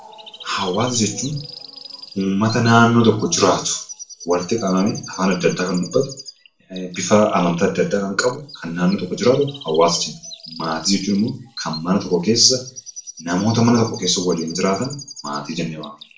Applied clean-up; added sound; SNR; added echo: none; Chirp, tweet; 18 dB; reverberation time 0.3 s.